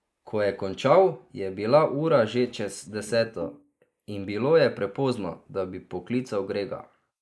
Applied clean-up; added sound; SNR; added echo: neural mask model Resemble Enhance denoiser.